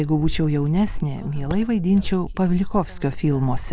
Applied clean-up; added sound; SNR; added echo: none; Cricket; 6 dB; none.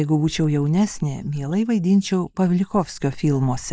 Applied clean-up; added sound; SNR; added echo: neural mask model DeepFilterNet 3.